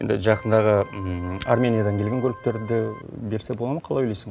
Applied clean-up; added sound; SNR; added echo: none; Organ; 17 dB; none.